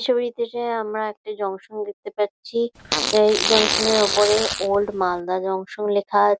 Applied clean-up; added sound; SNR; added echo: none; Fart; 2 dB; none.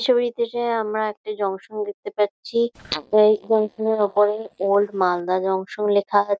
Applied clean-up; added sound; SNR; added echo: neural mask model DeepFilterNet 3.